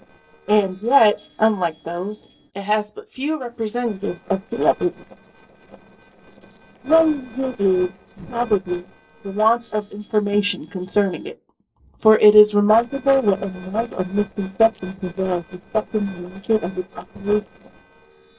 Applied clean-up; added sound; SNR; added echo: neural separator model SepFormer DNS4.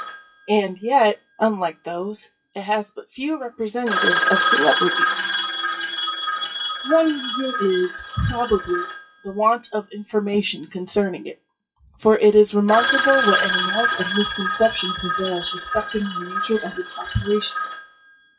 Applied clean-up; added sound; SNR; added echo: classical method WPE with log-MMSE.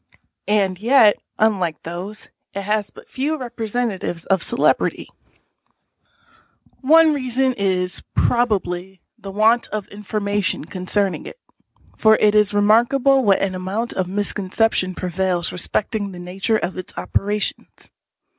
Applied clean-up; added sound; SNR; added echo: none; none; none; none.